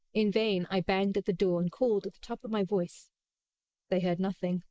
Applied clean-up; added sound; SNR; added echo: neural mask model Resemble Enhance denoiser.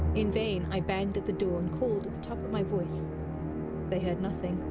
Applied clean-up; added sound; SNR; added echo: none; Musical instrument; 1 dB; none.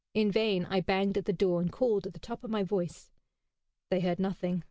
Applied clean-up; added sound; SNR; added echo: none; none; none; none.